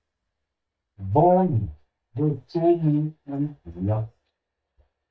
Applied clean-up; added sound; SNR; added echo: neural mask model DeepFilterNet 3.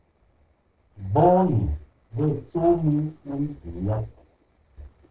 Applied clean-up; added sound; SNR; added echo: neural separator model SepFormer DNS4.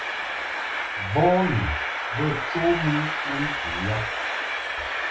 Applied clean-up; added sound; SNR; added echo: none; Train; 1 dB; reverberation time 0.2 s.